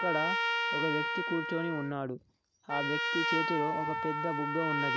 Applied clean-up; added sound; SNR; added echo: none; Trumpet; -2 dB; none.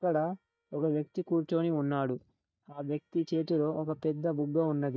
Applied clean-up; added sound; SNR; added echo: neural mask model DeepFilterNet 3.